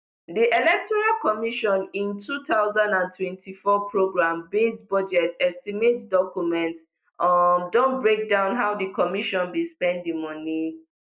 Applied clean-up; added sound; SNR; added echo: none; none; none; none.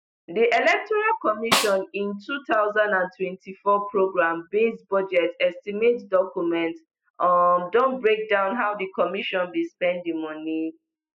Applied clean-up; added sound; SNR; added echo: classical method spectral subtraction.